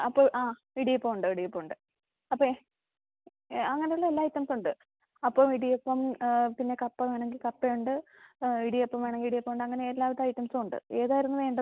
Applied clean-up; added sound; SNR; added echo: none; none; none; none.